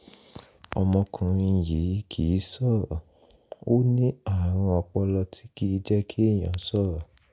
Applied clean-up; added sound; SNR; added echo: none; none; none; none.